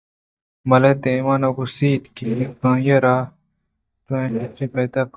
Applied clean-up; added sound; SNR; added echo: neural mask model DeepFilterNet 3.